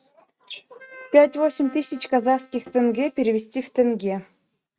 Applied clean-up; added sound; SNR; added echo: neural mask model RNNoise.